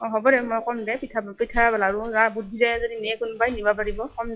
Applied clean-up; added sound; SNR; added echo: classical method log-MMSE.